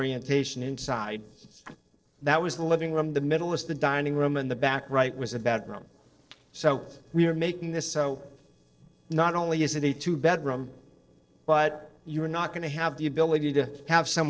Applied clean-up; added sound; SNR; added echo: neural separator model SepFormer DNS4.